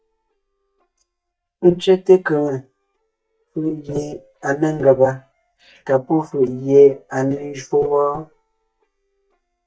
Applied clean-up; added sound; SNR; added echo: neural mask model DeepFilterNet 3.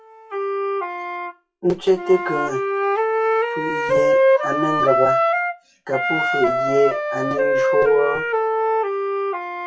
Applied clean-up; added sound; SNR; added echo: classical method WPE with log-MMSE.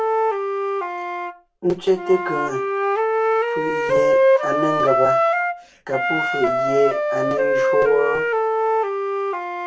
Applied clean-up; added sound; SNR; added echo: none; Wind instrument, woodwind instrument; -5 dB; reverberation time 0.2 s.